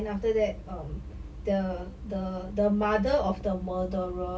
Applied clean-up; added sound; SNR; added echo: none; none; none; none.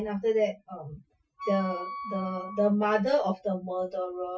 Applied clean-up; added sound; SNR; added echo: classical method Wiener filter.